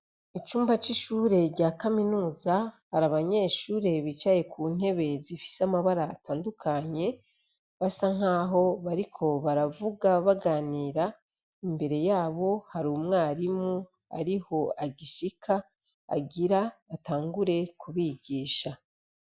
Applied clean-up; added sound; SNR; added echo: none; none; none; none.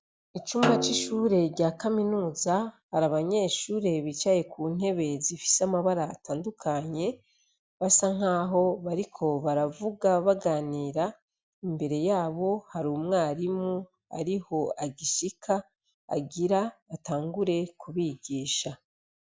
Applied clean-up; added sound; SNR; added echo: none; Snare drum; 6 dB; none.